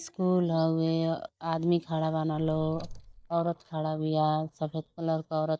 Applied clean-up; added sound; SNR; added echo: neural mask model DeepFilterNet 3.